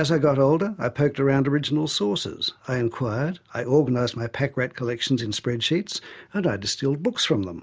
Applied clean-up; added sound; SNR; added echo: none; none; none; none.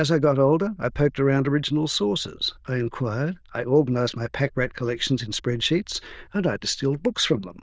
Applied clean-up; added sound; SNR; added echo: neural diffusion model UNIVERSE++.